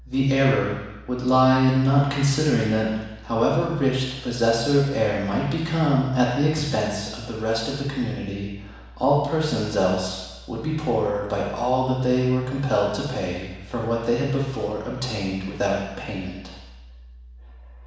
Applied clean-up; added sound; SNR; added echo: none; none; none; reverberation time 1.1 s.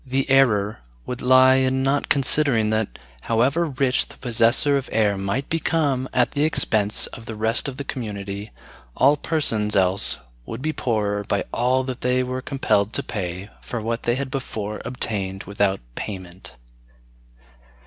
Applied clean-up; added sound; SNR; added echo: none; none; none; none.